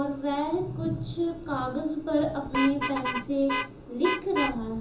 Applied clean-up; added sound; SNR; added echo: none; Vehicle horn, car horn, honking; 7 dB; reverberation time 0.7 s.